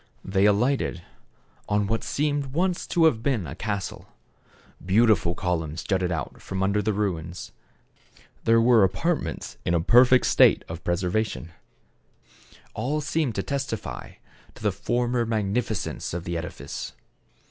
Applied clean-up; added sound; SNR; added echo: none; none; none; none.